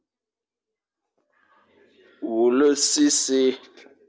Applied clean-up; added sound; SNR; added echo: none; none; none; none.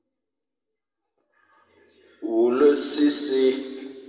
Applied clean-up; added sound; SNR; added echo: none; none; none; reverberation time 2.0 s.